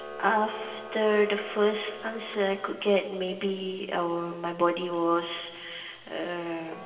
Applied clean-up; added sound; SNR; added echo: none; Camera; 17 dB; reverberation time 2.0 s.